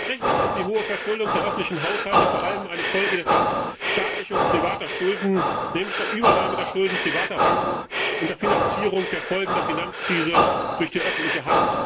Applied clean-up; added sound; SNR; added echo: none; Breathing; -4 dB; reverberation time 1.4 s.